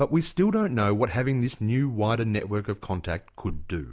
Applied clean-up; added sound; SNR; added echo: none; none; none; none.